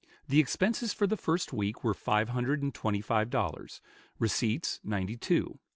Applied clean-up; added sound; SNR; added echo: none; none; none; none.